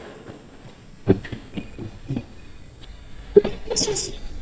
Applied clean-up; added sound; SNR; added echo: neural mask model DeepFilterNet 3.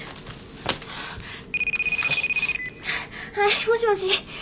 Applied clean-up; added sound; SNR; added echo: none; none; none; none.